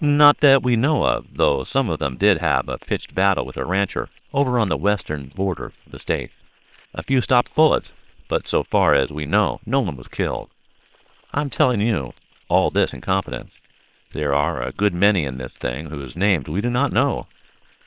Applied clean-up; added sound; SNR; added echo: neural separator model SepFormer WHAM!.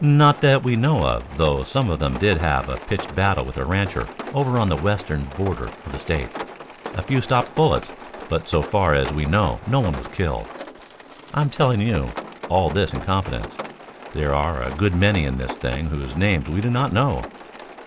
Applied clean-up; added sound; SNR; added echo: none; Rain; 15 dB; none.